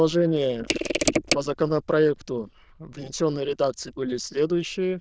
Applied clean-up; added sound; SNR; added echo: neural diffusion model UNIVERSE++.